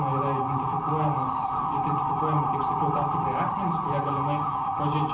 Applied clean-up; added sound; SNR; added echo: none; Motor vehicle (road) / Siren; -3 dB; reverberation time 0.6 s.